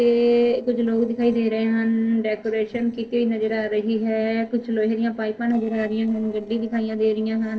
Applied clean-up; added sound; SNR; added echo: neural separator model SepFormer DNS4.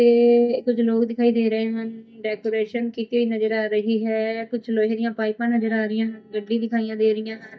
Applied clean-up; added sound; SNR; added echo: neural mask model DeepFilterNet 3.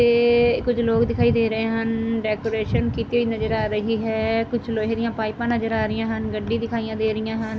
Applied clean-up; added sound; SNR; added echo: none; none; none; none.